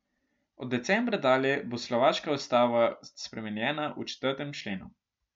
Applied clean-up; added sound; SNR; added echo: none; none; none; none.